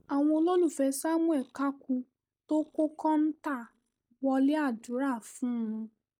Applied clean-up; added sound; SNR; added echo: neural mask model DeepFilterNet 3.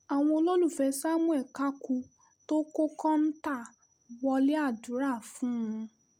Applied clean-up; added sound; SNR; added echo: none; none; none; none.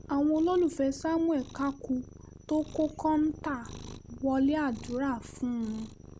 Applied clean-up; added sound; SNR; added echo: none; Cat; 16 dB; none.